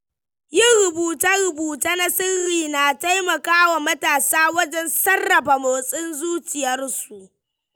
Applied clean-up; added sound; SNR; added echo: none; none; none; none.